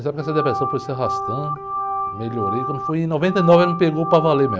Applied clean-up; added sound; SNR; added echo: none; Organ; 5 dB; none.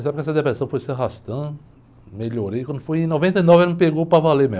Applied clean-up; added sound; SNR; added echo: none; none; none; none.